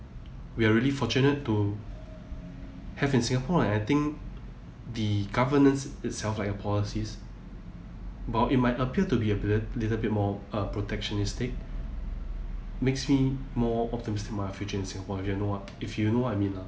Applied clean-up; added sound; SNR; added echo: none; none; none; none.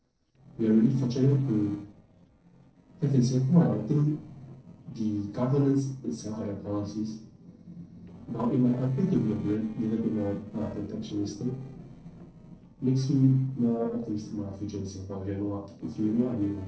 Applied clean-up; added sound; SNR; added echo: neural separator model SepFormer DNS4.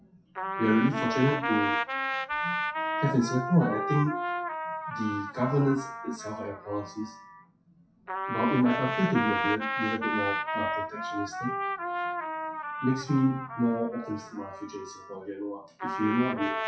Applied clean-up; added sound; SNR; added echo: classical method WPE with log-MMSE.